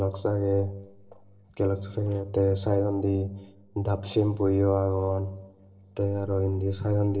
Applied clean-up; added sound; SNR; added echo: neural separator model SepFormer DNS4.